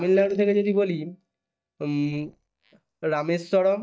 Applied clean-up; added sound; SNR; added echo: neural mask model DeepFilterNet 3.